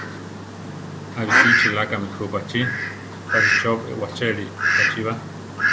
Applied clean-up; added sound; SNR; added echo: none; Fowl; -5 dB; none.